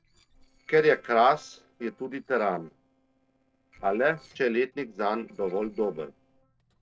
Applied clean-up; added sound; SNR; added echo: neural separator model SepFormer DNS4.